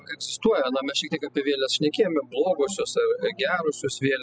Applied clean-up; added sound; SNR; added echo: classical method spectral subtraction.